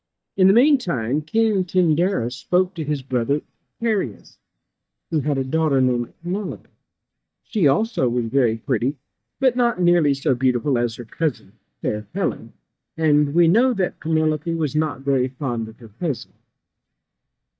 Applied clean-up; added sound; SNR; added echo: neural mask model DeepFilterNet 3.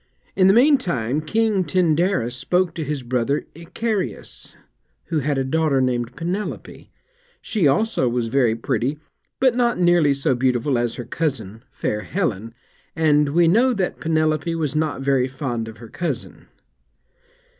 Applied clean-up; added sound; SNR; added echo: none; none; none; none.